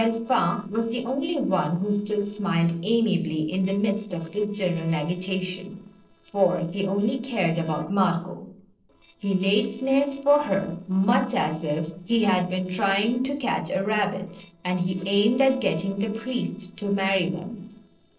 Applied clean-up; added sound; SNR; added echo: neural separator model SepFormer DNS4.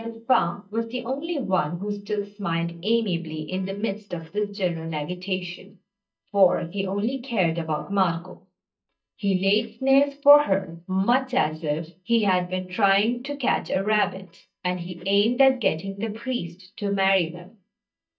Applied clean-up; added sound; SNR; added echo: neural mask model DeepFilterNet 3.